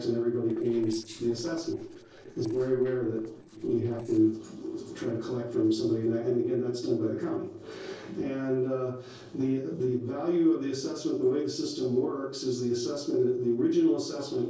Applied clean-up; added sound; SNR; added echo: neural separator model SepFormer DNS4.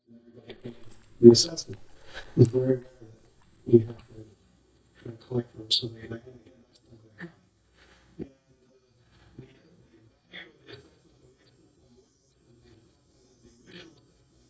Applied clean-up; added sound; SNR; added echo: neural mask model DeepFilterNet 3.